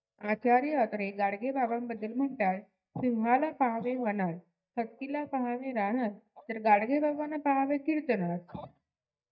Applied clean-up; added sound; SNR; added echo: neural mask model DeepFilterNet 3.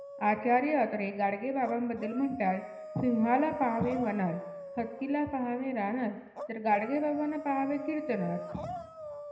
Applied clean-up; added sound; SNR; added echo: none; Dog; 12 dB; reverberation time 0.8 s.